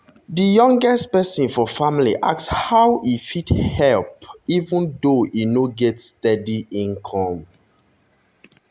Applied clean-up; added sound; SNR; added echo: none; none; none; none.